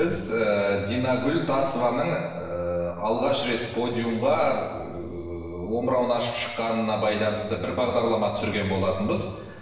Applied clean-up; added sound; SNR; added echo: none; none; none; reverberation time 1.3 s.